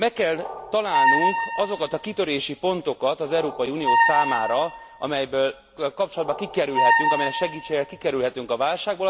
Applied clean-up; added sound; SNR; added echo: none; Squeak; -3 dB; none.